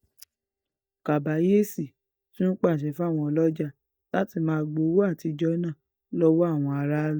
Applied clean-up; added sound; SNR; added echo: neural mask model DeepFilterNet 3.